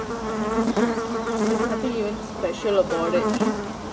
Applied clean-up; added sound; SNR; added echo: none; Buzz; -2 dB; reverberation time 2.7 s.